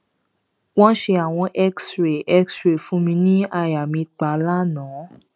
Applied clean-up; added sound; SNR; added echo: none; none; none; none.